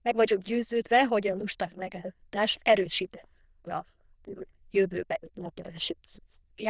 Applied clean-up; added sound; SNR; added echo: neural diffusion model UNIVERSE++.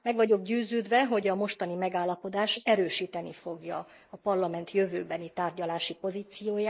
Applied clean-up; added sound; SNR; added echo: neural mask model Resemble Enhance denoiser.